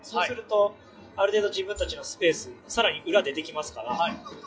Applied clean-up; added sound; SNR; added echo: classical method WPE with log-MMSE.